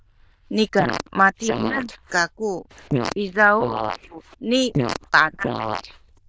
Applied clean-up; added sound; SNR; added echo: neural diffusion model UNIVERSE++.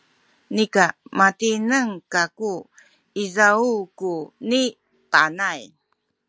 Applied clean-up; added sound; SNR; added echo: none; none; none; none.